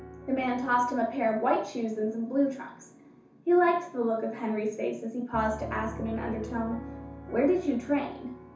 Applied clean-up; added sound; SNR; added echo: none; Piano; 15 dB; reverberation time 0.9 s.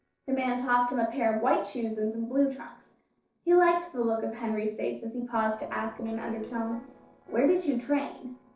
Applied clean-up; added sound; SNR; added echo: neural separator model SepFormer DNS4.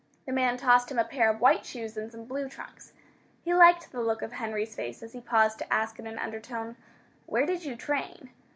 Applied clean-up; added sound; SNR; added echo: none; none; none; none.